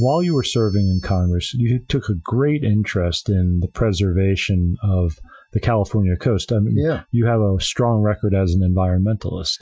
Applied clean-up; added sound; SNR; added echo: classical method Wiener filter.